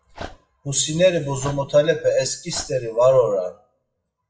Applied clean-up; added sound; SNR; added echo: classical method WPE with log-MMSE.